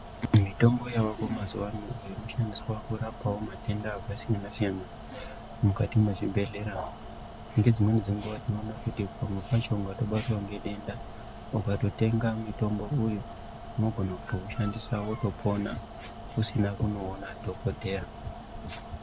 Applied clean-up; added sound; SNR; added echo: none; Mechanical fan; 12 dB; none.